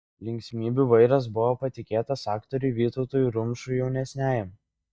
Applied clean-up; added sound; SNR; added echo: neural mask model DeepFilterNet 3.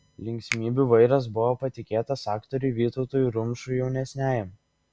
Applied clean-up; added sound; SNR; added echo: none; Finger snapping; 16 dB; none.